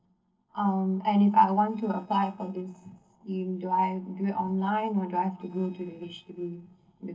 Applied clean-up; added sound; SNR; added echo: neural separator model SepFormer DNS4.